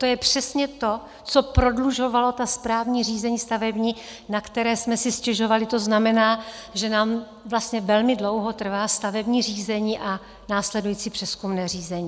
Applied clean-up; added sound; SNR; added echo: none; none; none; none.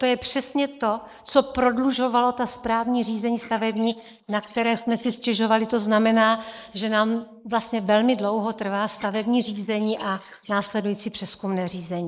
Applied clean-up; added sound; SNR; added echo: neural mask model Resemble Enhance denoiser.